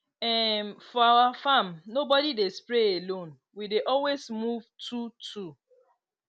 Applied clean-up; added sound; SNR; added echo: none; none; none; none.